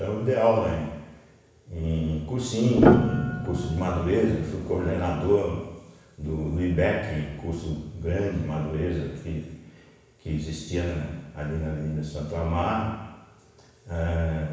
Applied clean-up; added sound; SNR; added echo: none; Piano; -2 dB; reverberation time 1.1 s.